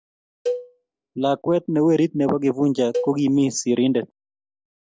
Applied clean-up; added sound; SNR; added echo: none; Cowbell; 11 dB; none.